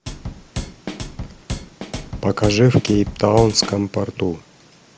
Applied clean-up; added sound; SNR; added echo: none; Drum kit; 10 dB; none.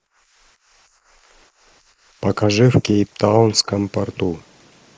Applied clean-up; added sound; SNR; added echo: neural mask model Resemble Enhance denoiser.